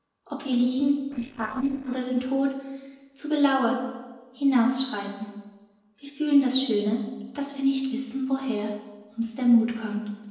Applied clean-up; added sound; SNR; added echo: neural separator model SepFormer DNS4.